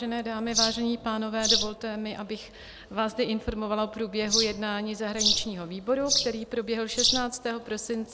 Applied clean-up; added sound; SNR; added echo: none; Bird vocalization, bird call, bird song; -1 dB; none.